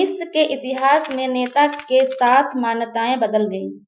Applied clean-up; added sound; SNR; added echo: classical method Wiener filter.